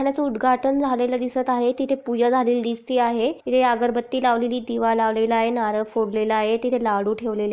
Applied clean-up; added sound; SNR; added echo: neural mask model Resemble Enhance denoiser.